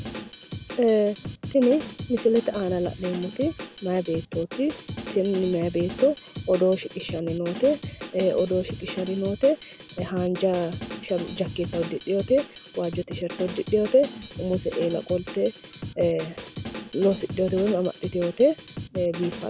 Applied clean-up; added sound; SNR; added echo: none; Drum kit; 11 dB; none.